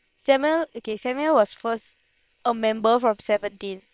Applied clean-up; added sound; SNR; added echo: neural separator model SepFormer WHAM!.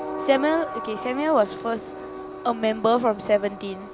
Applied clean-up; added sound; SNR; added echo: none; Train; 10 dB; none.